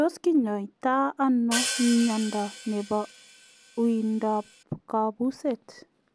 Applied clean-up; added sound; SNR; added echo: none; Hi-hat; 6 dB; none.